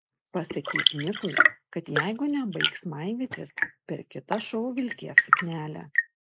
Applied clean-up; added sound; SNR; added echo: neural mask model Resemble Enhance denoiser.